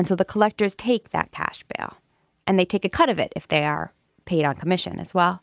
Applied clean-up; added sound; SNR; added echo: none; none; none; none.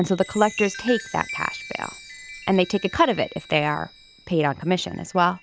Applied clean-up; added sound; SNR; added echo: none; Chime; 15 dB; none.